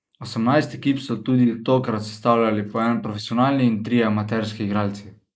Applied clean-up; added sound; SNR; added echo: neural mask model Resemble Enhance denoiser.